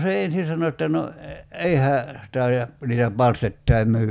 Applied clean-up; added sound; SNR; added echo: none; none; none; none.